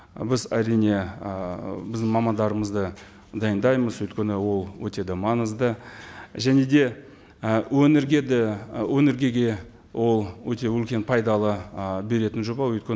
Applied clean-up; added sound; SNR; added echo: none; none; none; none.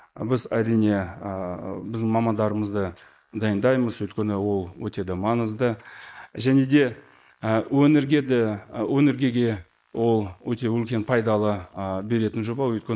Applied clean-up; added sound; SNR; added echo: neural mask model Resemble Enhance denoiser.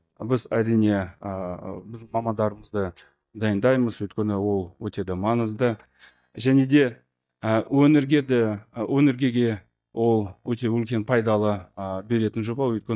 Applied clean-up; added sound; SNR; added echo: neural mask model DeepFilterNet 3.